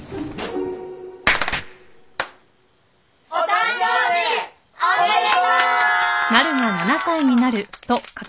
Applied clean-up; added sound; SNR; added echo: none; none; none; none.